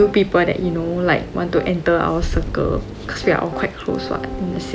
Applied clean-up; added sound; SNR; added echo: none; Piano; 13 dB; none.